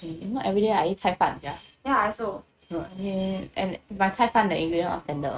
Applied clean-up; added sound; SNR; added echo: neural mask model RNNoise.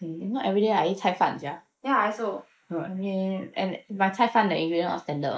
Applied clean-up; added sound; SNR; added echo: neural mask model Resemble Enhance denoiser.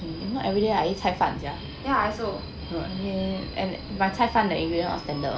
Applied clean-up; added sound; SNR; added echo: none; Subway, metro, underground; 16 dB; none.